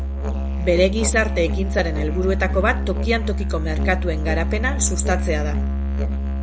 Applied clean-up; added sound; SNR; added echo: none; Musical instrument; -1 dB; none.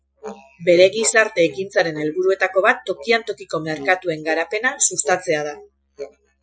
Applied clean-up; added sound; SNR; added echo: classical method Wiener filter.